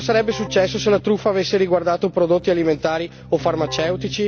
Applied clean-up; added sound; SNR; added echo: none; Keyboard (musical); 15 dB; none.